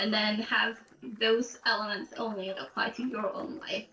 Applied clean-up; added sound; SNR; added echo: neural separator model SepFormer DNS4.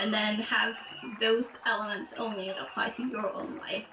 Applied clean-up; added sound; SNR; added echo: none; Applause; 15 dB; reverberation time 0.3 s.